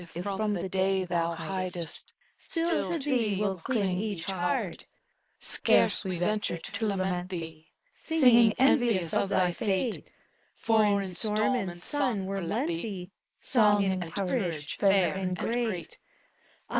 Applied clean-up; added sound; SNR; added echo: neural mask model Resemble Enhance denoiser.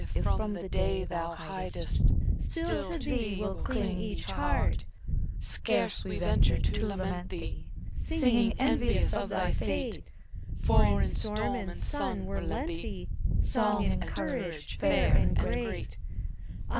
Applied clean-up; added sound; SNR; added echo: none; Wind; -3 dB; none.